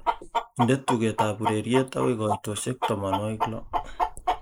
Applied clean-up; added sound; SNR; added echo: neural mask model Resemble Enhance denoiser.